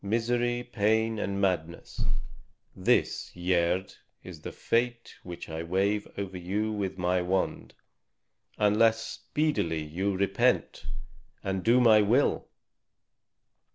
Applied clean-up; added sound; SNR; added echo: none; none; none; none.